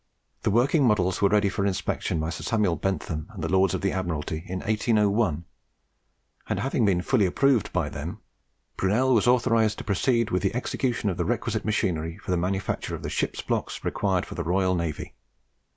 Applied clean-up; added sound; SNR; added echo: none; none; none; none.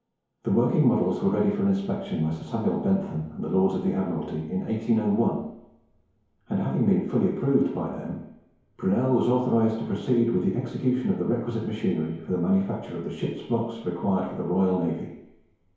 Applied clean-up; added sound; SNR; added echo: none; none; none; reverberation time 1.0 s.